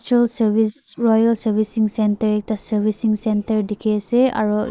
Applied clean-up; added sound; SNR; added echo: neural mask model Resemble Enhance denoiser.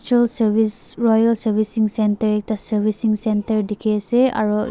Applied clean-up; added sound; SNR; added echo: none; none; none; none.